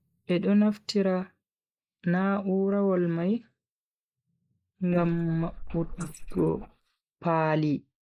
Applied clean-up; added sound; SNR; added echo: neural mask model Resemble Enhance denoiser.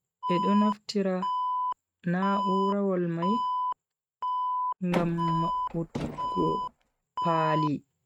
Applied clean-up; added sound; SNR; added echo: neural mask model RNNoise.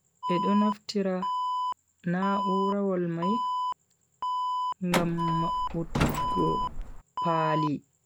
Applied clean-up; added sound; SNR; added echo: none; Alarm + Truck; 0 dB; none.